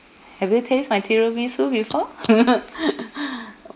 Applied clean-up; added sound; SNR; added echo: neural mask model Resemble Enhance denoiser.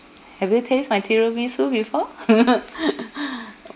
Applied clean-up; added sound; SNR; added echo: none; none; none; none.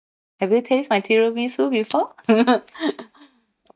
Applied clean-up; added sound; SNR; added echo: neural mask model DeepFilterNet 3.